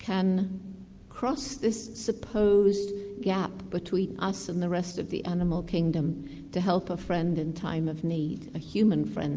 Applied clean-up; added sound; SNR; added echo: none; none; none; none.